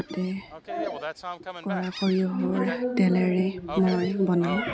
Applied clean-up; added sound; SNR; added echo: none; Gull, seagull; 13 dB; none.